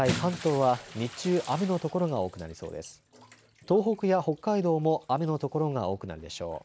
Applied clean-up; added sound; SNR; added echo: none; Bathtub (filling or washing) / Splash, splatter; 14 dB; none.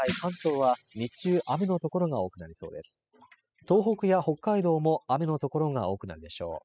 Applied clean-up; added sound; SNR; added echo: classical method spectral subtraction.